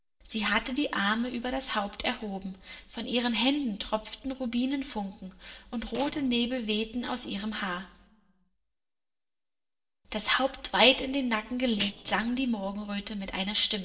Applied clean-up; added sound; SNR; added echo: neural separator model SepFormer DNS4.